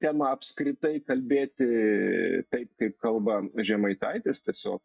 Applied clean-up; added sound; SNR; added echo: neural mask model DeepFilterNet 3.